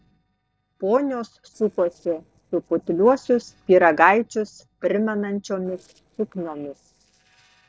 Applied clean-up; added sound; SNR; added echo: neural separator model SepFormer DNS4.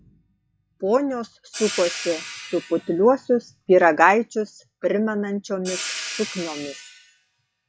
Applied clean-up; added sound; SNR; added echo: classical method log-MMSE.